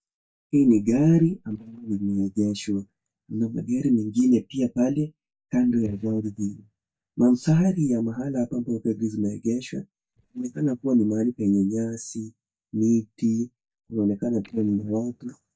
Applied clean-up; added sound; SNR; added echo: neural mask model DeepFilterNet 3.